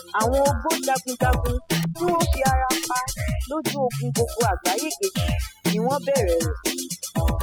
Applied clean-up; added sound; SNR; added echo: classical method spectral subtraction.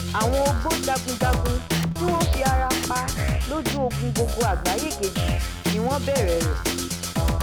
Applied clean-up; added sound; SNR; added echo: none; Drum kit; -3 dB; none.